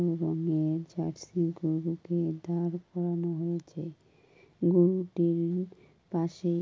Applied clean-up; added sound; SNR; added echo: none; none; none; none.